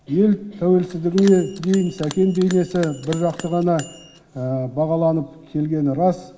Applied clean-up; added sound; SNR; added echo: none; Bell; 19 dB; none.